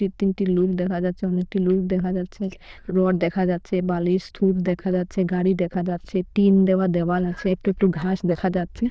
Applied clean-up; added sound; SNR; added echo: neural diffusion model UNIVERSE++.